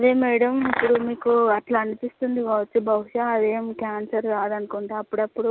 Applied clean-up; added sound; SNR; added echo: none; none; none; none.